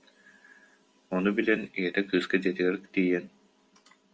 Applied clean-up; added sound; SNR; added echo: none; none; none; none.